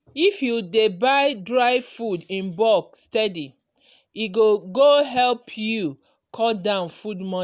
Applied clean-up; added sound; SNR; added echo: none; none; none; none.